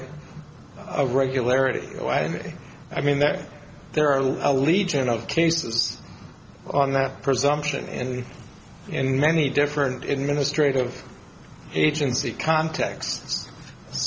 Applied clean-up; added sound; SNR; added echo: none; none; none; none.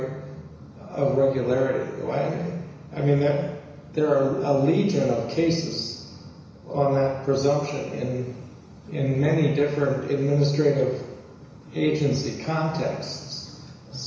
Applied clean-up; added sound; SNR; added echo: none; none; none; reverberation time 1.0 s.